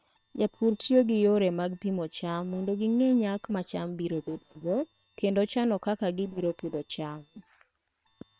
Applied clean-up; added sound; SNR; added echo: neural separator model SepFormer WHAM!.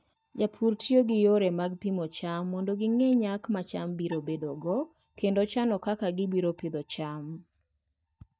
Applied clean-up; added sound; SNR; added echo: neural mask model DeepFilterNet 3.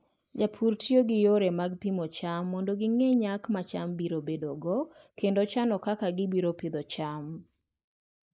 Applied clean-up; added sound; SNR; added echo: neural mask model Resemble Enhance denoiser.